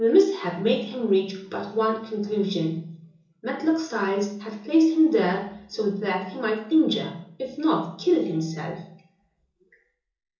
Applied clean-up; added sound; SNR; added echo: none; none; none; reverberation time 0.7 s.